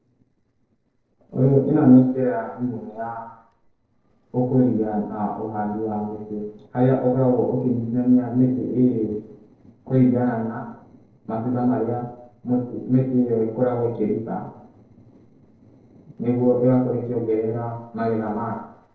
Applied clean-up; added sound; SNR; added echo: neural separator model SepFormer DNS4.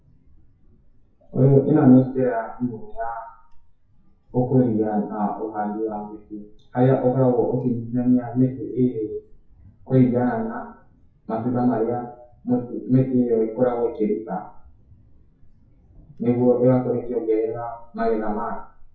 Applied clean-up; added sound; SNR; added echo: classical method WPE with log-MMSE.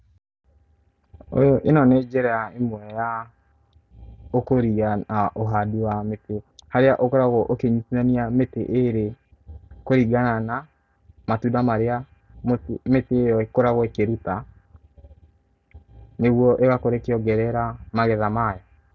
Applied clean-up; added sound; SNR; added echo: none; none; none; none.